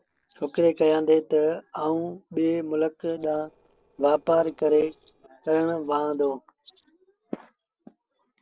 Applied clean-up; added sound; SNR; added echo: neural separator model SepFormer DNS4.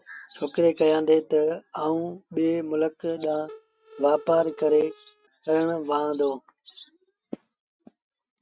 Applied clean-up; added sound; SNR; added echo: neural mask model RNNoise.